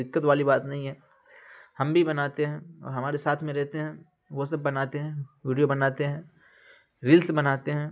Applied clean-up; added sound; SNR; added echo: none; none; none; none.